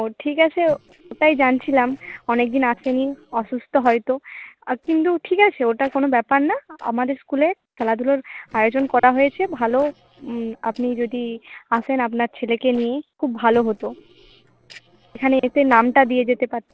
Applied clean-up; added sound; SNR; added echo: neural separator model SepFormer DNS4.